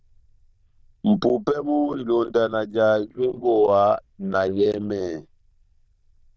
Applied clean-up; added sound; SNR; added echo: neural diffusion model UNIVERSE++.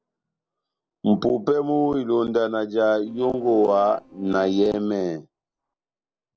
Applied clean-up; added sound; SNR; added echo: neural separator model SepFormer DNS4.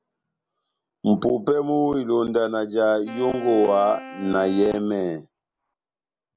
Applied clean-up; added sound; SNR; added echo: none; Wind instrument, woodwind instrument; 17 dB; none.